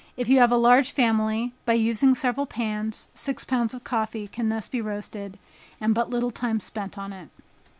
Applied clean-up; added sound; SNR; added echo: none; none; none; none.